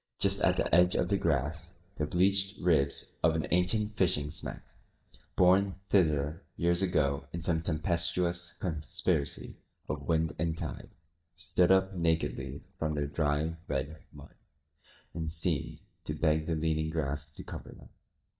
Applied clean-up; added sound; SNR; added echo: neural mask model DeepFilterNet 3.